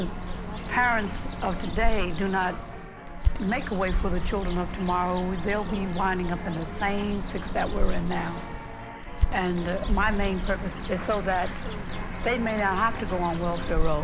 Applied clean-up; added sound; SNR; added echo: none; Bird; 0 dB; none.